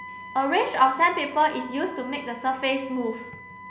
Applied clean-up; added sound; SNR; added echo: none; Wind instrument, woodwind instrument; 16 dB; none.